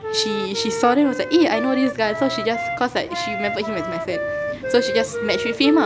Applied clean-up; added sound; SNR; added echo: none; Wind instrument, woodwind instrument; 5 dB; none.